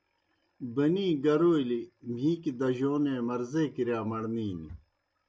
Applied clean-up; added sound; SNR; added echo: none; none; none; none.